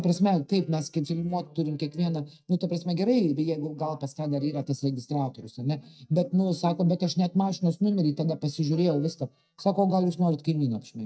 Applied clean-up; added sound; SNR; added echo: neural mask model DeepFilterNet 3.